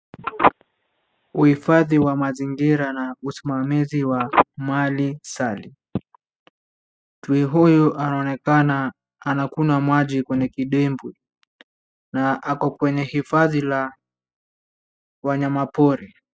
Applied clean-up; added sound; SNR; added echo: classical method spectral subtraction.